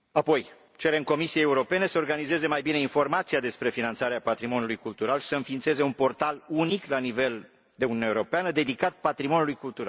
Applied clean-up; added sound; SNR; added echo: none; none; none; none.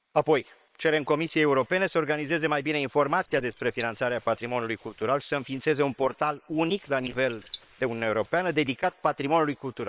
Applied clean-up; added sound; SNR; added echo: neural separator model SepFormer WHAM!.